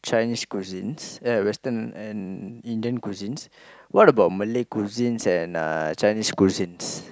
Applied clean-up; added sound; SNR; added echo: none; none; none; none.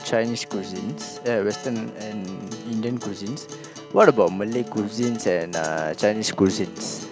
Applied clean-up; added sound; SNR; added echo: none; Acoustic guitar; 13 dB; none.